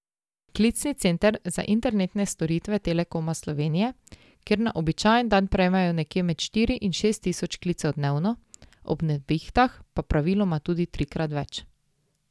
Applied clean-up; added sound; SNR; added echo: none; none; none; none.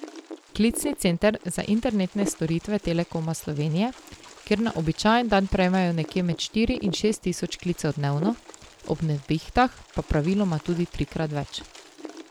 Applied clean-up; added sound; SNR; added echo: none; Wind; 16 dB; none.